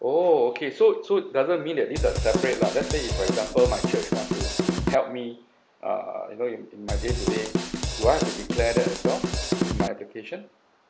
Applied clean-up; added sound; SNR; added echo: none; Drum / Drum kit; 1 dB; none.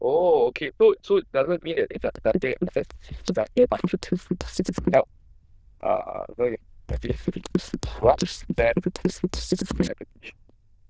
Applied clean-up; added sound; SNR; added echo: neural diffusion model UNIVERSE++.